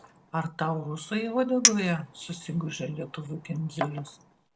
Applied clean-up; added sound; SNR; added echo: none; Chink, clink; 3 dB; none.